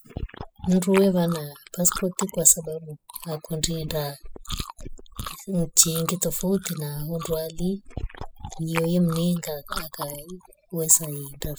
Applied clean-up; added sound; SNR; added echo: classical method spectral subtraction.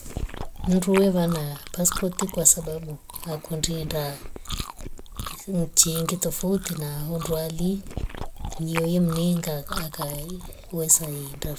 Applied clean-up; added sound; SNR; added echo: none; Chewing, mastication; 9 dB; none.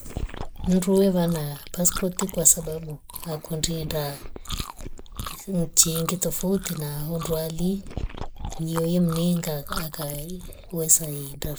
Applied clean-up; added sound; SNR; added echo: neural mask model Resemble Enhance denoiser.